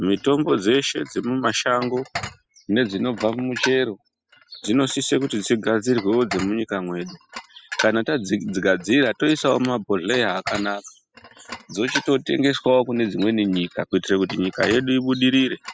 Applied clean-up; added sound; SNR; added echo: classical method spectral subtraction.